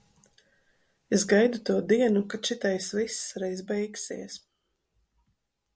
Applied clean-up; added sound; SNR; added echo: none; none; none; none.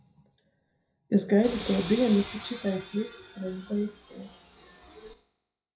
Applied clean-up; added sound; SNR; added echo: classical method WPE with log-MMSE.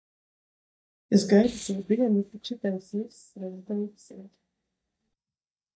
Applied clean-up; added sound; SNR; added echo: neural mask model DeepFilterNet 3.